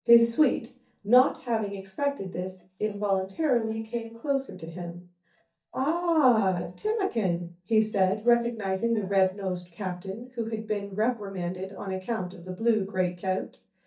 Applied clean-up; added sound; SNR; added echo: neural mask model DeepFilterNet 3.